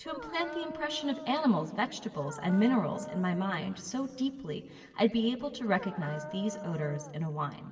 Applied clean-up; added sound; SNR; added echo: none; Dog; 12 dB; reverberation time 1.8 s.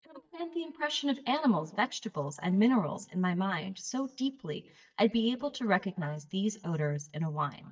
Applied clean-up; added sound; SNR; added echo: neural mask model DeepFilterNet 3.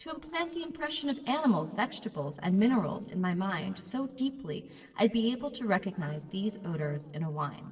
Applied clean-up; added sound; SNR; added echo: neural separator model SepFormer DNS4.